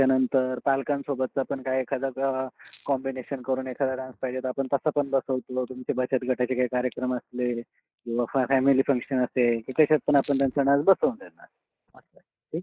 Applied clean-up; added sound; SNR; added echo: neural mask model DeepFilterNet 3.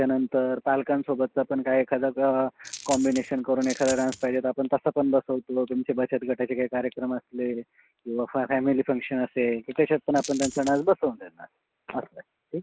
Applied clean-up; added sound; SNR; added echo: none; Coin (dropping); 13 dB; none.